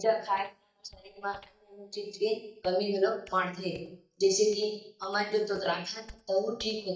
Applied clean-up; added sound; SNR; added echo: neural mask model DeepFilterNet 3.